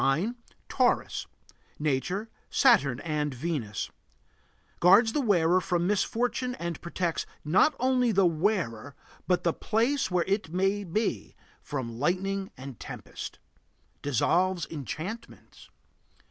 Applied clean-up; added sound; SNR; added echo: none; none; none; none.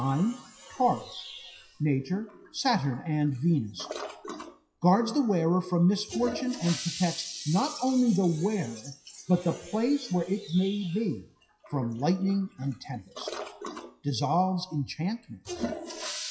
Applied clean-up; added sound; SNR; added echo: classical method WPE with log-MMSE.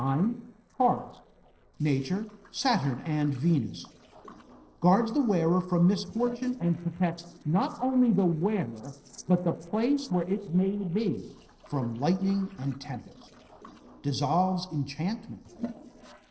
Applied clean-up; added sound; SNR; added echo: neural separator model SepFormer DNS4.